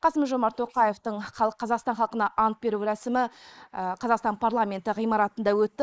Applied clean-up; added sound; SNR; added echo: neural mask model Resemble Enhance denoiser.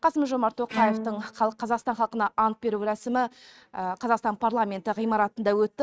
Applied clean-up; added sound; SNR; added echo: neural mask model RNNoise.